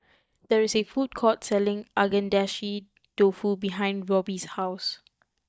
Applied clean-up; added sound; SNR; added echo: neural mask model DeepFilterNet 3.